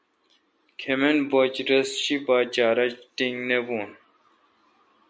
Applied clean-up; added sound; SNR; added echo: none; none; none; none.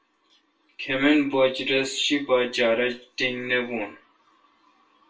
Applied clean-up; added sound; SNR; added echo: none; none; none; reverberation time 0.2 s.